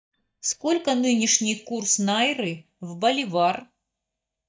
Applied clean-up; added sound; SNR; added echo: neural mask model DeepFilterNet 3.